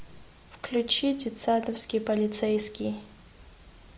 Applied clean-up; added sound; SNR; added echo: none; none; none; none.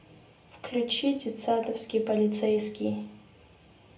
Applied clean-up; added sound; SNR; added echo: none; none; none; reverberation time 0.3 s.